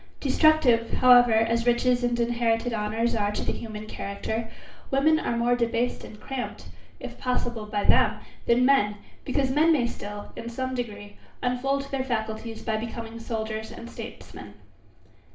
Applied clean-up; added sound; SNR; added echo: none; none; none; reverberation time 0.4 s.